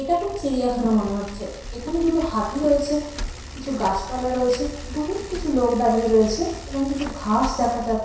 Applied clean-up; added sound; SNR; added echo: none; Bicycle; 12 dB; reverberation time 0.7 s.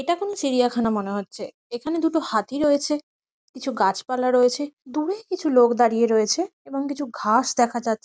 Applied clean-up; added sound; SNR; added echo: none; none; none; none.